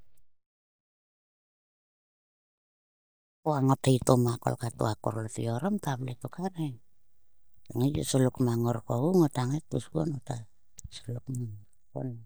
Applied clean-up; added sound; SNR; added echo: neural mask model DeepFilterNet 3.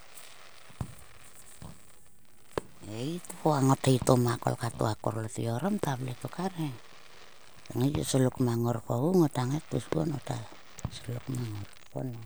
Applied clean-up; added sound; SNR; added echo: none; Fireworks; 15 dB; none.